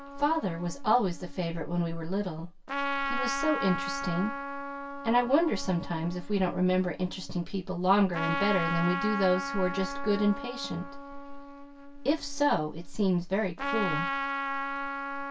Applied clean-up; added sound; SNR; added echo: none; Trumpet; 7 dB; reverberation time 0.2 s.